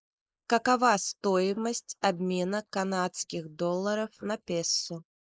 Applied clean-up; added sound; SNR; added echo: neural mask model Resemble Enhance denoiser.